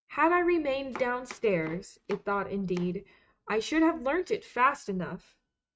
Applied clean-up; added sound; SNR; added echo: neural mask model RNNoise.